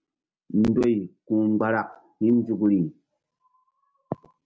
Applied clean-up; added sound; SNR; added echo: none; none; none; none.